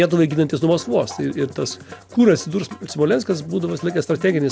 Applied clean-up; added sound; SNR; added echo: none; Musical instrument; 19 dB; none.